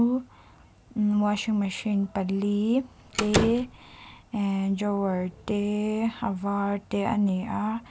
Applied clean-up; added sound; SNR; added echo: none; Slam; 3 dB; none.